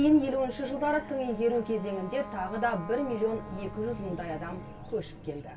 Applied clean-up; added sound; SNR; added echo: none; Wind instrument, woodwind instrument; 15 dB; reverberation time 0.2 s.